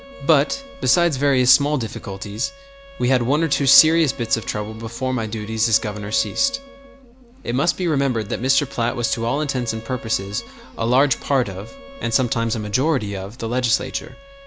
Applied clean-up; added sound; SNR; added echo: none; Wind instrument, woodwind instrument + Bowed string instrument; 20 dB; none.